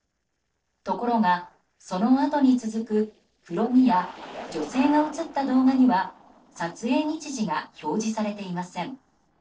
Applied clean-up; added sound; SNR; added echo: neural separator model SepFormer DNS4.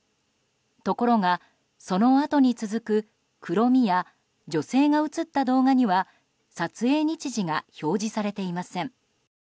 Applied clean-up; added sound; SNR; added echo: none; none; none; none.